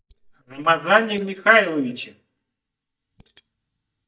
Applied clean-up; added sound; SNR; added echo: neural mask model DeepFilterNet 3.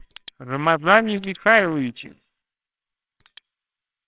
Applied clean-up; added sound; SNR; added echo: neural separator model SepFormer WHAMR!.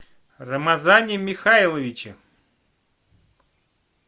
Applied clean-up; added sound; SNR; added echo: none; none; none; none.